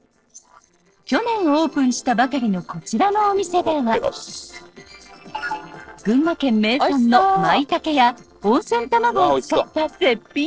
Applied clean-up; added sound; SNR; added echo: neural separator model SepFormer DNS4.